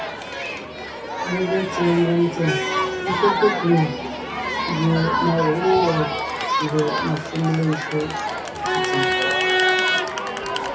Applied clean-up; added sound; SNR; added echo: none; Crowd; 0 dB; reverberation time 0.3 s.